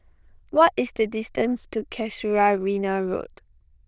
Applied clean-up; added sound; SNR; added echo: neural diffusion model UNIVERSE++.